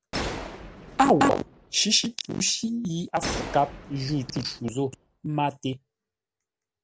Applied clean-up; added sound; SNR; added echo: none; Gunshot, gunfire; 11 dB; none.